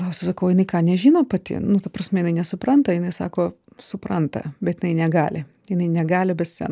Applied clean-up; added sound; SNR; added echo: none; none; none; none.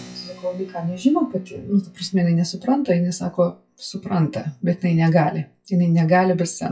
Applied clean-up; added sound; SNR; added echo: classical method WPE with log-MMSE.